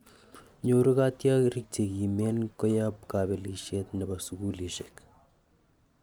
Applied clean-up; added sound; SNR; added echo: none; none; none; none.